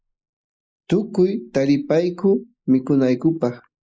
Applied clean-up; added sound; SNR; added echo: neural mask model Resemble Enhance denoiser.